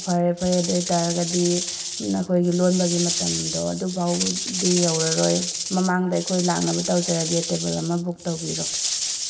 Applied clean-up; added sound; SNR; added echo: none; Rattle / Rattle (instrument); 5 dB; reverberation time 2.1 s.